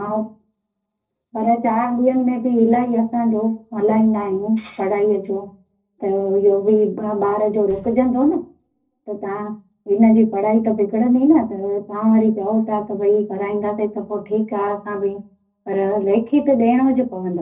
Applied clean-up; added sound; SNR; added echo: neural separator model SepFormer DNS4.